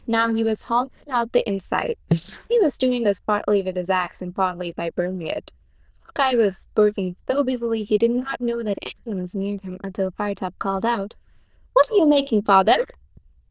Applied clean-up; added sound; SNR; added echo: neural diffusion model UNIVERSE++.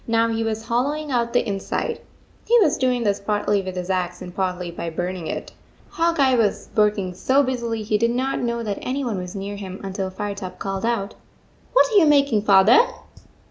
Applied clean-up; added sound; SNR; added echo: none; none; none; none.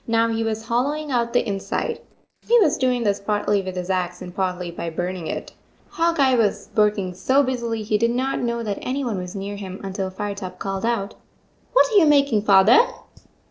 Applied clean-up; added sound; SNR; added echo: neural separator model SepFormer DNS4.